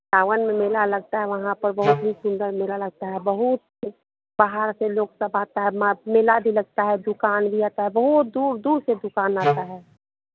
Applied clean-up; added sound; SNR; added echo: none; Wind instrument, woodwind instrument; 2 dB; none.